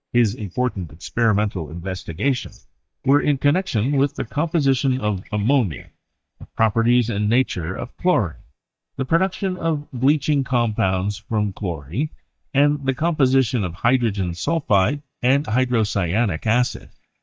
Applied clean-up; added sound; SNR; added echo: neural mask model DeepFilterNet 3.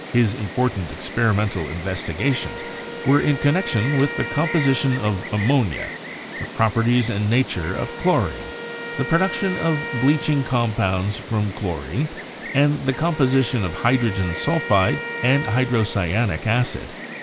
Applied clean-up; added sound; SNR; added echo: none; Insect + Wind instrument, woodwind instrument; 9 dB; none.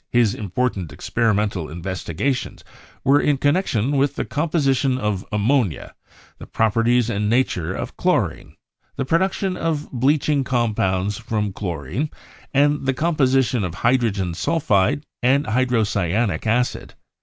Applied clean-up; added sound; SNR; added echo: none; none; none; none.